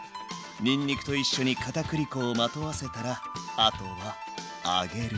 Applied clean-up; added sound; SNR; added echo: none; none; none; none.